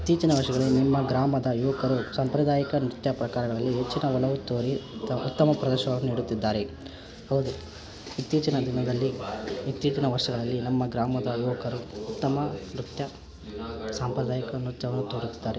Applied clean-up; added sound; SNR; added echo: none; none; none; none.